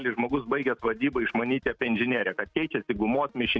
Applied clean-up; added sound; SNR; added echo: neural mask model RNNoise.